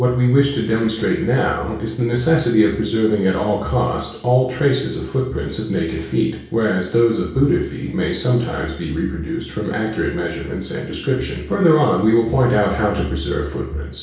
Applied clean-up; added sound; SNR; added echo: none; none; none; reverberation time 0.6 s.